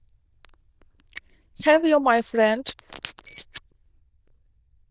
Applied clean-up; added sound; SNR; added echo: neural diffusion model UNIVERSE++.